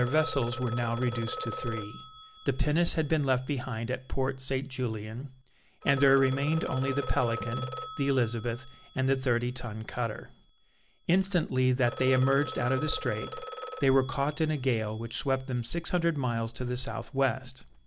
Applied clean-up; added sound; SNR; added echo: none; Telephone; 13 dB; none.